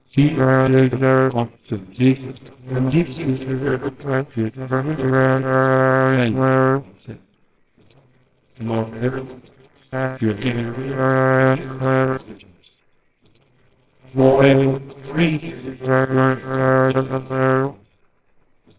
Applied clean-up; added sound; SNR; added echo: neural separator model SepFormer WHAMR!.